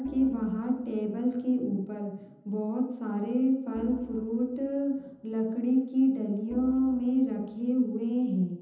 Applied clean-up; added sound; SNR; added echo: none; Organ; 20 dB; reverberation time 0.9 s.